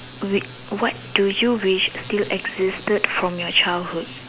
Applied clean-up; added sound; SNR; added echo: none; none; none; none.